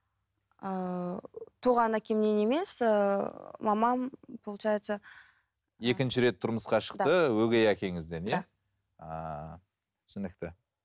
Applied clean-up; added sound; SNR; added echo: none; none; none; none.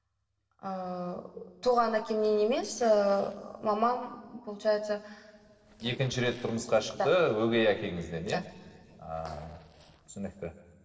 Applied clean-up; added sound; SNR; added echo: neural separator model SepFormer DNS4.